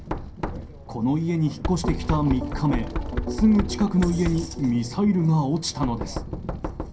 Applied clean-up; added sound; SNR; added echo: none; Knock; 7 dB; reverberation time 0.3 s.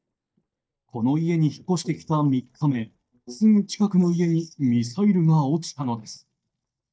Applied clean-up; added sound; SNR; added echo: neural mask model DeepFilterNet 3.